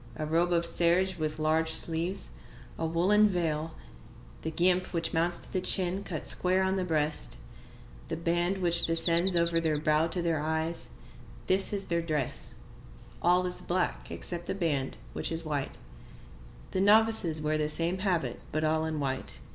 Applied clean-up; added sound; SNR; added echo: none; Bird vocalization, bird call, bird song; 10 dB; none.